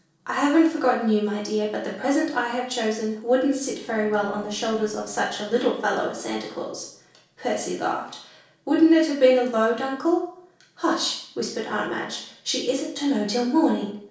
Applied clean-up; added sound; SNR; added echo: neural separator model SepFormer DNS4.